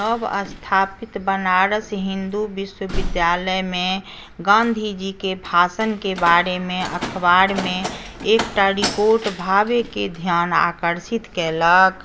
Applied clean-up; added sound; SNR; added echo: none; Slam; 12 dB; none.